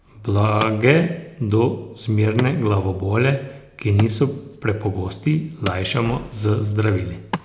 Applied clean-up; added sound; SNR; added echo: none; Wood; 16 dB; none.